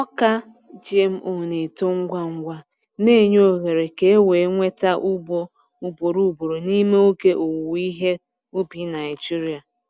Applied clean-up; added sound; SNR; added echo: none; none; none; none.